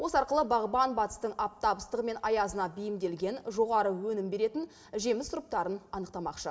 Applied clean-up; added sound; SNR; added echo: none; none; none; reverberation time 1.0 s.